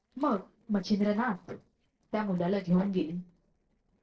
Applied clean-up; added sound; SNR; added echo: neural separator model SepFormer DNS4.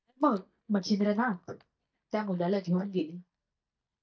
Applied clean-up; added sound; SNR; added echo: neural mask model DeepFilterNet 3.